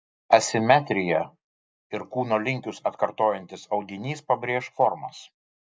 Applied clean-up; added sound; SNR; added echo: none; none; none; none.